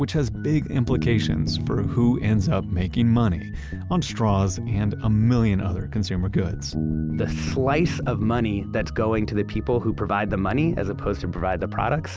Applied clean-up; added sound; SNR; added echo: none; Bass guitar; 11 dB; none.